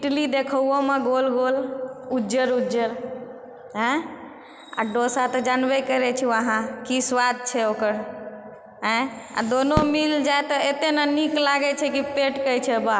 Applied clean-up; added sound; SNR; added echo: none; Fireworks; 11 dB; none.